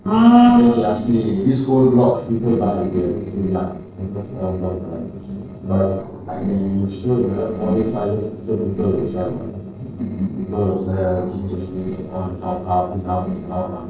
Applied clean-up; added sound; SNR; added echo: neural separator model SepFormer DNS4.